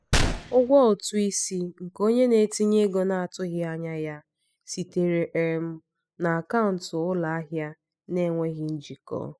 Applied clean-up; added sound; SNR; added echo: classical method spectral subtraction.